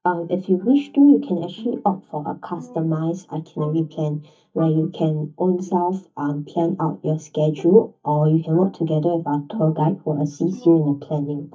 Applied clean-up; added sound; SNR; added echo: neural mask model DeepFilterNet 3.